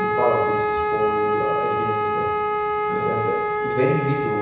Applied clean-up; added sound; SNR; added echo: none; Wind instrument, woodwind instrument; -4 dB; reverberation time 1.0 s.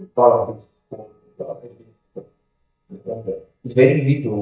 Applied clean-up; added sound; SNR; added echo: neural mask model DeepFilterNet 3.